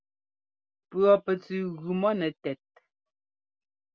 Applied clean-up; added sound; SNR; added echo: none; none; none; none.